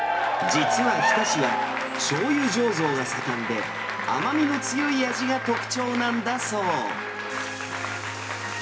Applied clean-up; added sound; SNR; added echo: none; Applause / Cheering; 2 dB; reverberation time 0.3 s.